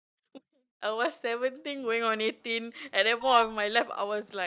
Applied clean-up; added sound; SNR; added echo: neural mask model DeepFilterNet 3.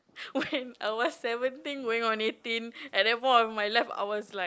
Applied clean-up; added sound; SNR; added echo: neural mask model Resemble Enhance denoiser.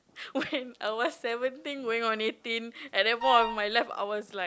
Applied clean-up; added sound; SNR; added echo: none; Wind instrument, woodwind instrument; 2 dB; none.